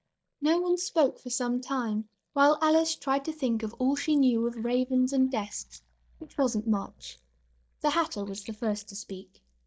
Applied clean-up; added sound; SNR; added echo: neural mask model DeepFilterNet 3.